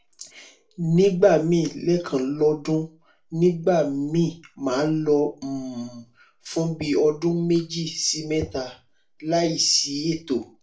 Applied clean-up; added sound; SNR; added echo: none; none; none; reverberation time 0.3 s.